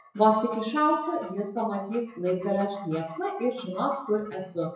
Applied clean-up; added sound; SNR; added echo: classical method WPE with log-MMSE.